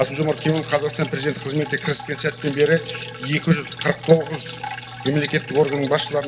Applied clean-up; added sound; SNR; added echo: none; Drip; 11 dB; none.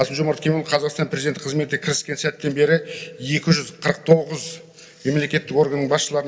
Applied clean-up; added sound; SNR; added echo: none; none; none; none.